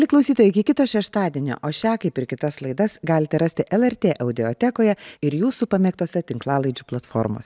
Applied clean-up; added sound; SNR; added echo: none; none; none; none.